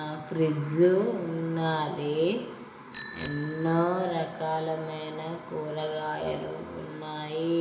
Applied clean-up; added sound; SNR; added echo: none; Bicycle bell; 15 dB; reverberation time 0.8 s.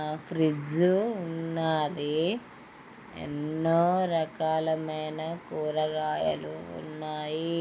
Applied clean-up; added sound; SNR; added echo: none; none; none; none.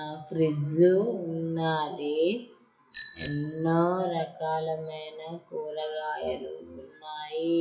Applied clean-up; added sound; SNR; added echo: classical method WPE with log-MMSE.